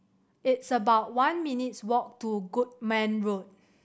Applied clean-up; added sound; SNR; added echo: none; none; none; none.